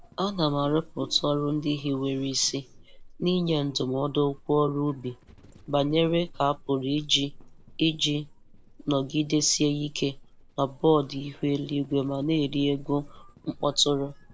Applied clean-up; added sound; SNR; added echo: none; Livestock, farm animals, working animals; 19 dB; none.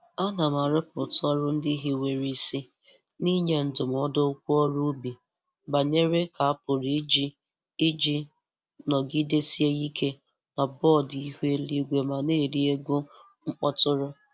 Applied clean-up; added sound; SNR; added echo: none; none; none; none.